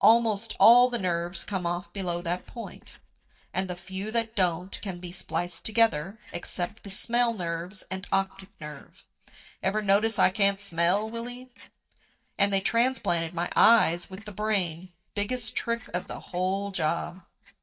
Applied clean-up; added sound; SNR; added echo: neural mask model DeepFilterNet 3.